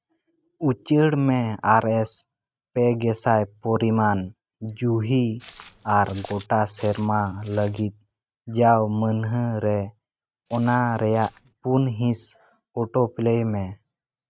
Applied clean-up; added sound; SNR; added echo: neural mask model RNNoise.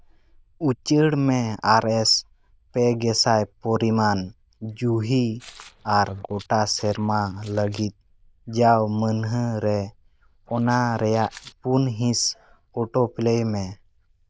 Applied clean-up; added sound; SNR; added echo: neural diffusion model UNIVERSE++.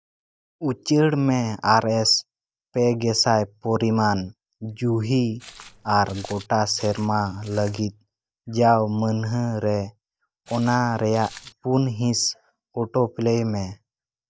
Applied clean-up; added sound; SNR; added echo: neural mask model DeepFilterNet 3.